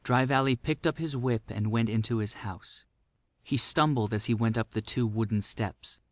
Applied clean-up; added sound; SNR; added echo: none; none; none; none.